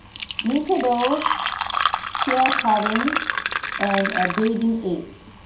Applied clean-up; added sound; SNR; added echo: none; Fill (with liquid); 2 dB; reverberation time 0.5 s.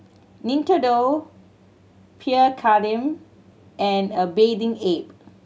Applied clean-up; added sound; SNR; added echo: none; none; none; none.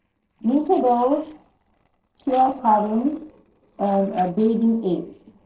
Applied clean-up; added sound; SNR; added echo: neural separator model SepFormer DNS4.